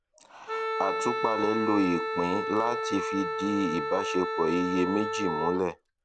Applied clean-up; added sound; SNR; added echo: none; Wind instrument, woodwind instrument; 2 dB; none.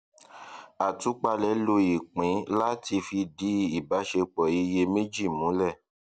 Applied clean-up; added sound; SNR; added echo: none; none; none; none.